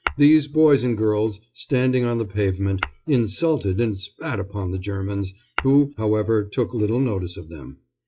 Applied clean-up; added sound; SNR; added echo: classical method log-MMSE.